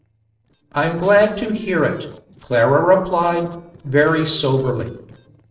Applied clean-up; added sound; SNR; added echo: neural separator model SepFormer DNS4.